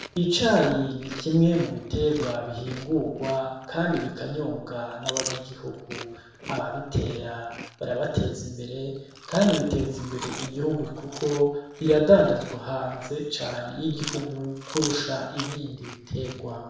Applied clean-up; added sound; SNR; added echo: none; Chewing, mastication; 14 dB; reverberation time 0.8 s.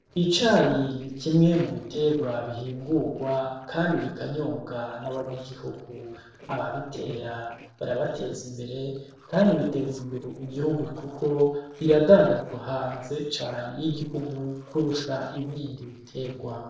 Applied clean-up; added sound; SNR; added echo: neural separator model SepFormer DNS4.